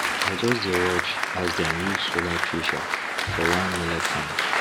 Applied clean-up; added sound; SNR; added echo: none; Applause; -2 dB; none.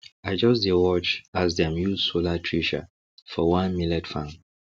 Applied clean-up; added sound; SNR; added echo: none; none; none; none.